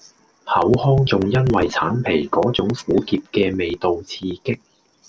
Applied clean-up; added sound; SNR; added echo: none; none; none; none.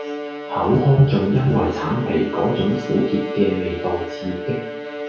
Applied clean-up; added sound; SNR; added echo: none; Bowed string instrument; 9 dB; reverberation time 0.6 s.